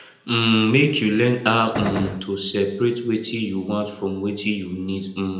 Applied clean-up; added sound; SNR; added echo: none; Gunshot, gunfire; 4 dB; reverberation time 0.7 s.